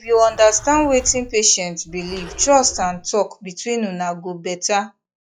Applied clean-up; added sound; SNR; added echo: classical method log-MMSE.